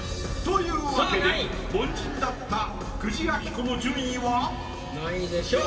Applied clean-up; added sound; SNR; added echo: none; none; none; reverberation time 2.7 s.